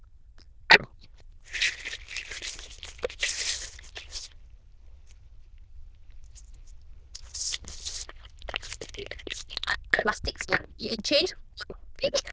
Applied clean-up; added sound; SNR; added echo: neural diffusion model UNIVERSE++.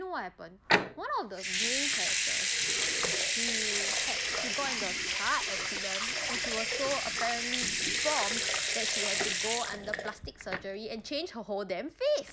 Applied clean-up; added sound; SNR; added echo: none; Sink (filling or washing) / Water tap, faucet / Liquid; -5 dB; none.